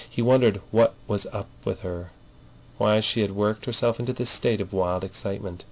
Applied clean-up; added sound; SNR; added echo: none; none; none; none.